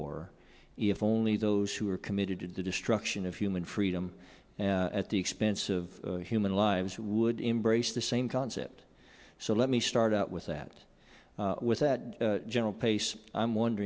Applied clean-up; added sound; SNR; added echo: none; none; none; none.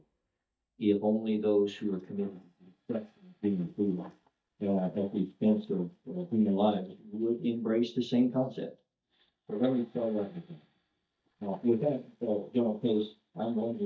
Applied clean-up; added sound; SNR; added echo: neural mask model DeepFilterNet 3.